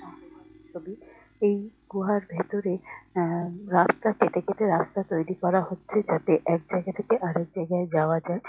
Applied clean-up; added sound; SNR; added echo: classical method log-MMSE.